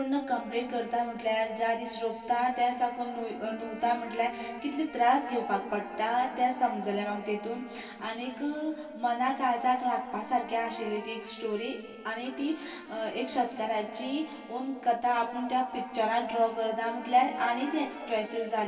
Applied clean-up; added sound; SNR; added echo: none; Wind instrument, woodwind instrument; 19 dB; reverberation time 2.5 s.